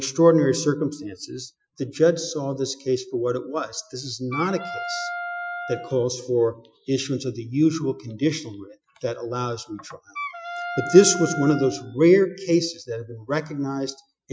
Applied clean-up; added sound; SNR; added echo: classical method Wiener filter.